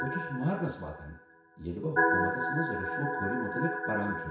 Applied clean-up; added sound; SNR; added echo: none; Organ; -2 dB; reverberation time 0.6 s.